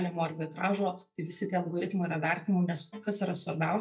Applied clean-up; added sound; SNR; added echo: neural mask model DeepFilterNet 3.